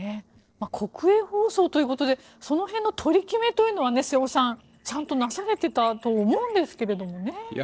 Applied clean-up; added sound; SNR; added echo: neural separator model SepFormer DNS4.